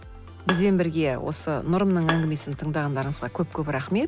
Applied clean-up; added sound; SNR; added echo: none; Bowed string instrument; 12 dB; none.